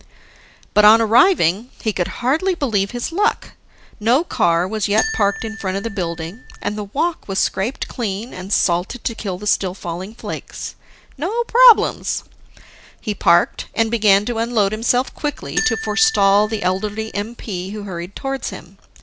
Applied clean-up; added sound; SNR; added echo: none; Marimba, xylophone; 9 dB; none.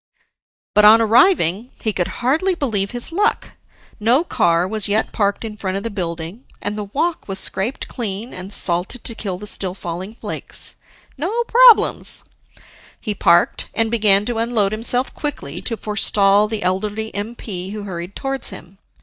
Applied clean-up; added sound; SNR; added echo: neural mask model DeepFilterNet 3.